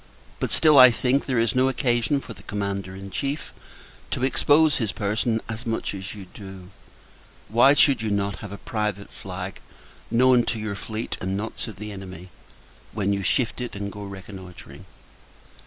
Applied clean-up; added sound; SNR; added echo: none; none; none; none.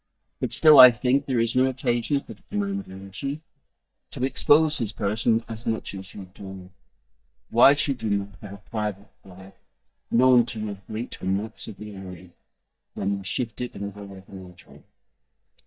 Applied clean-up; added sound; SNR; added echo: neural mask model DeepFilterNet 3.